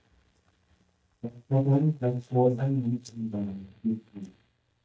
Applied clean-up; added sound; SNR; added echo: neural mask model DeepFilterNet 3.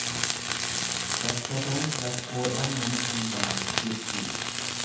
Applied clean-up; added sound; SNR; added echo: none; Tools; -4 dB; reverberation time 1.1 s.